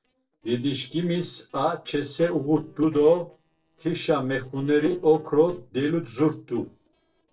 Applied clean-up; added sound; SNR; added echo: neural separator model SepFormer DNS4.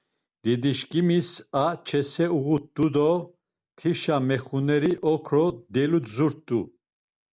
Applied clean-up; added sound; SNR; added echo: none; none; none; none.